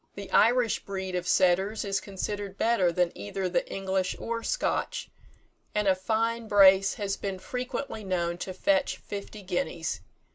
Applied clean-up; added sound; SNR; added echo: none; none; none; none.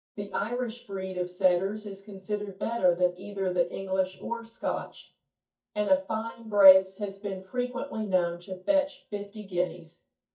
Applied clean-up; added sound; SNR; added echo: neural mask model DeepFilterNet 3.